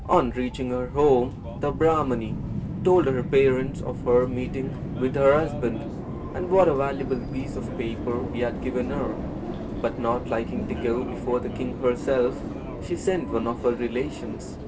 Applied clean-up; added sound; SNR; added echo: none; Subway, metro, underground; 6 dB; reverberation time 0.2 s.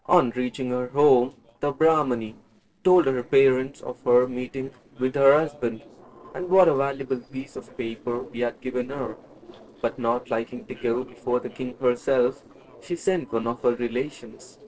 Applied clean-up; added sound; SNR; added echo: neural separator model SepFormer DNS4.